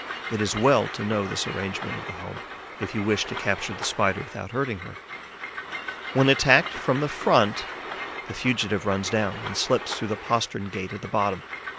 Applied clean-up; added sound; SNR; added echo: none; Train; 10 dB; none.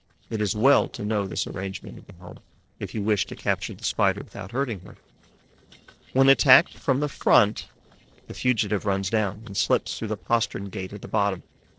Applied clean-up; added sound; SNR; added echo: neural separator model SepFormer DNS4.